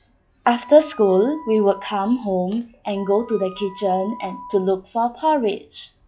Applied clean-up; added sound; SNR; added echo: classical method log-MMSE.